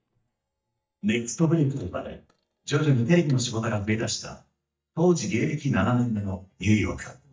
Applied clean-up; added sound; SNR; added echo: neural mask model DeepFilterNet 3.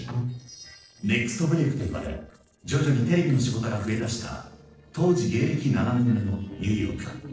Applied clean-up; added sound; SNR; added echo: neural separator model SepFormer DNS4.